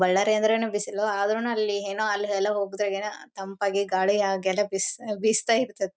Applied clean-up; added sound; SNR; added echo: none; none; none; none.